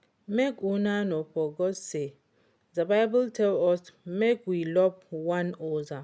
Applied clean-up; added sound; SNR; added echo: none; none; none; none.